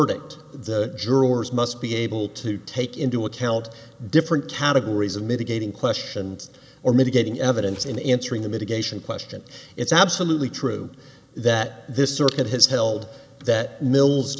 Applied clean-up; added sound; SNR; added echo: none; none; none; none.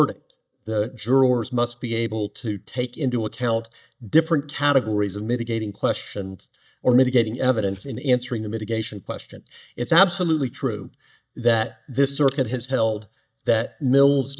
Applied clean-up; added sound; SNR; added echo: neural mask model DeepFilterNet 3.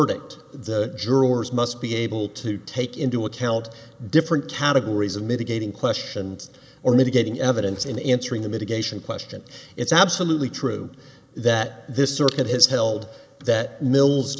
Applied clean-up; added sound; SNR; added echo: neural mask model Resemble Enhance denoiser.